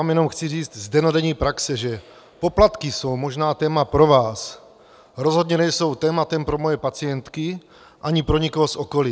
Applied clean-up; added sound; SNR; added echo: none; none; none; none.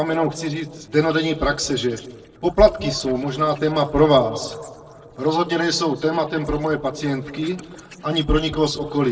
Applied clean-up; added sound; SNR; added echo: neural separator model SepFormer DNS4.